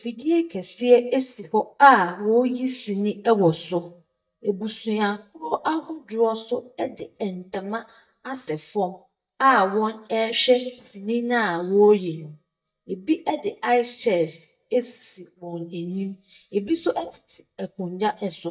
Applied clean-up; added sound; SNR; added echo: neural mask model DeepFilterNet 3.